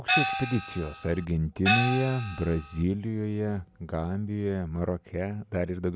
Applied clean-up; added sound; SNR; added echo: none; Gong; 0 dB; none.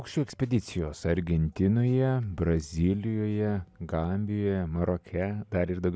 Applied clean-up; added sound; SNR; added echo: none; none; none; none.